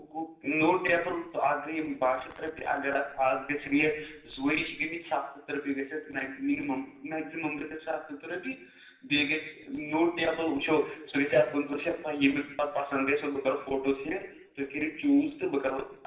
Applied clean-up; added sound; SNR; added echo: neural separator model SepFormer DNS4.